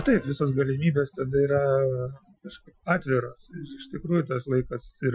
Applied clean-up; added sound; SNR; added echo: classical method Wiener filter.